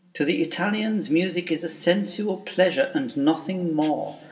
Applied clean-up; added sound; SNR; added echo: none; none; none; reverberation time 2.2 s.